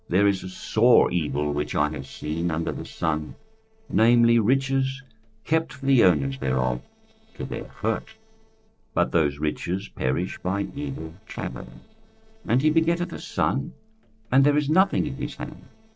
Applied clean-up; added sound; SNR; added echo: neural separator model SepFormer DNS4.